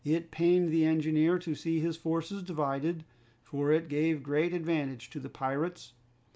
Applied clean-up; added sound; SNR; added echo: none; none; none; none.